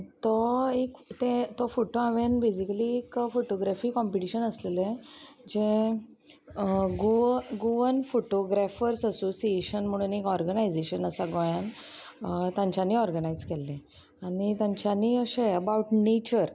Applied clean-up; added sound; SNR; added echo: none; none; none; none.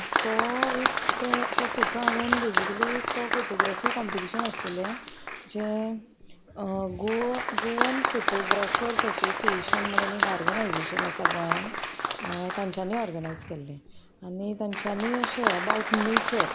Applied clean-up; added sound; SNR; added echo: none; Applause; -2 dB; none.